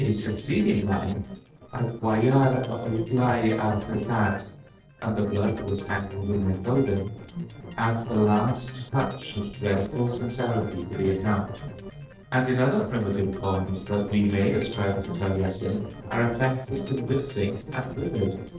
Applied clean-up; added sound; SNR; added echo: neural separator model SepFormer DNS4.